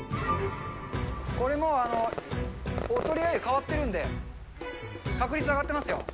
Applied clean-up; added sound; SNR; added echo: none; Fireworks; 12 dB; none.